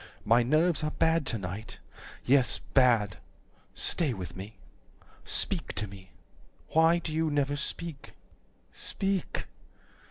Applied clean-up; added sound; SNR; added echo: none; none; none; none.